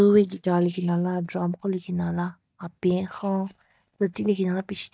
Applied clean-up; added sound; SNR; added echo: neural mask model DeepFilterNet 3.